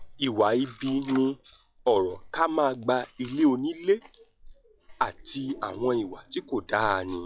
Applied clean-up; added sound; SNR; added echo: classical method log-MMSE.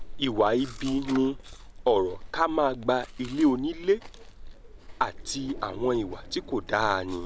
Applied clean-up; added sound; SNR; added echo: none; Chewing, mastication + Drawer open or close; 12 dB; none.